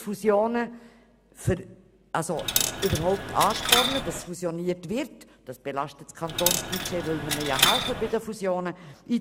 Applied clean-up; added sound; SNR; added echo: none; Coin (dropping); -1 dB; none.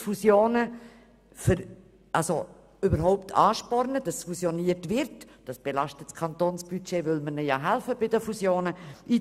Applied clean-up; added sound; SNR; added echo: none; none; none; none.